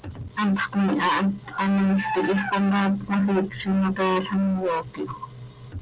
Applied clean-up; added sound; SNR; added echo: none; none; none; none.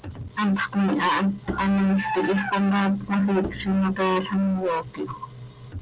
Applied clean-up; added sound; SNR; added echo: none; Bowed string instrument; 14 dB; none.